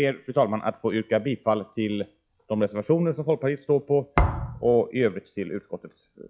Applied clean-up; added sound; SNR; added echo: classical method log-MMSE.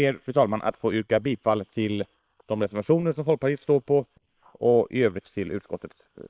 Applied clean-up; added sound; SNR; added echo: neural separator model SepFormer WHAM!.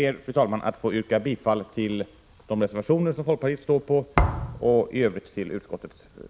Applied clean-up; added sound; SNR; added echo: none; Thump, thud; 1 dB; none.